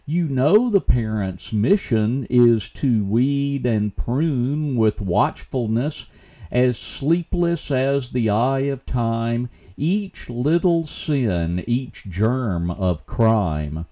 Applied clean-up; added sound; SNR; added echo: none; none; none; none.